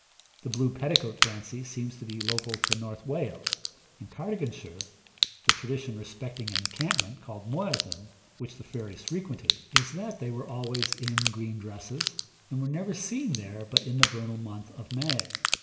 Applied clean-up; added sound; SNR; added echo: none; Crack / Crackle; -1 dB; reverberation time 1.1 s.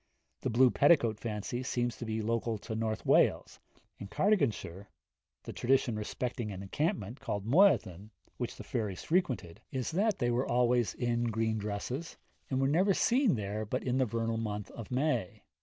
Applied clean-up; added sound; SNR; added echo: none; none; none; none.